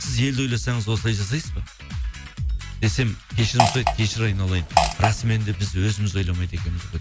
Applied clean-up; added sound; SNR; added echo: none; Fart; 1 dB; none.